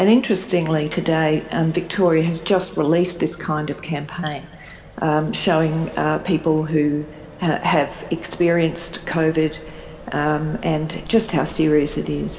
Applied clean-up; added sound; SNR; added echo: none; Accelerating, revving, vroom; 20 dB; reverberation time 1.7 s.